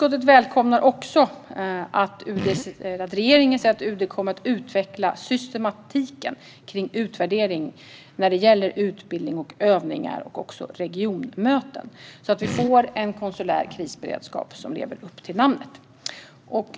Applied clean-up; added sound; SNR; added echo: none; Fart; 12 dB; none.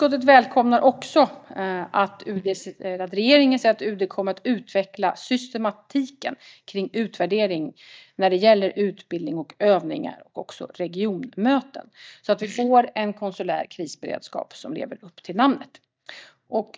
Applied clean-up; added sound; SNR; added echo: neural mask model DeepFilterNet 3.